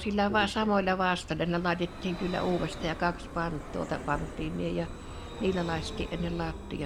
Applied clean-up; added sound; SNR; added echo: none; Vehicle; 9 dB; none.